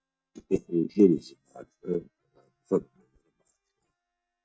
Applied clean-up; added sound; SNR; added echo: neural mask model DeepFilterNet 3.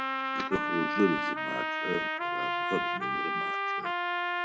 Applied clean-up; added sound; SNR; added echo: none; Trumpet; -4 dB; none.